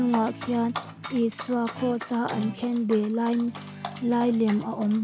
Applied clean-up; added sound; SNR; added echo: none; Dog + Guitar; 12 dB; none.